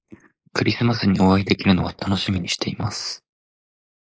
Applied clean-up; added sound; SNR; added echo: neural mask model Resemble Enhance denoiser.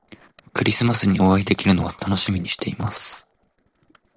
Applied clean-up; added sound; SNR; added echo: neural separator model SepFormer DNS4.